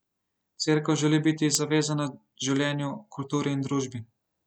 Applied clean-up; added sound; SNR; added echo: none; none; none; none.